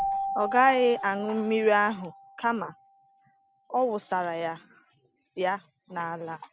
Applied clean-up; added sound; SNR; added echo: none; Keyboard (musical); 10 dB; none.